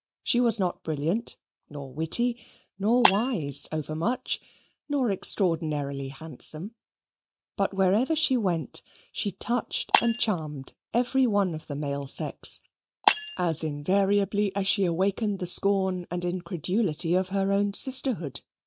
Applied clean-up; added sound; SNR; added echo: neural mask model RNNoise.